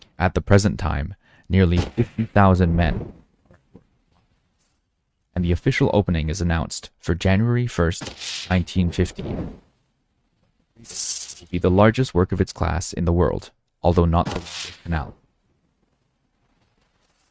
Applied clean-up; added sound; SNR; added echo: neural mask model RNNoise.